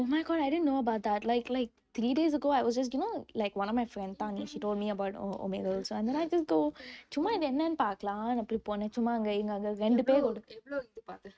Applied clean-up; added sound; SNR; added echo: neural mask model RNNoise.